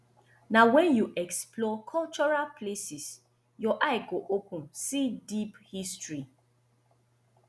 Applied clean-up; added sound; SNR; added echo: none; none; none; none.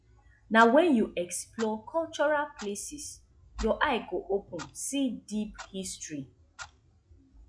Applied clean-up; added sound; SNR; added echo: classical method log-MMSE.